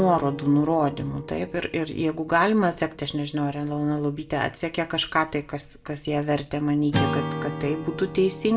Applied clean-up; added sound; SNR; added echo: none; Acoustic guitar / Strum; 10 dB; reverberation time 0.2 s.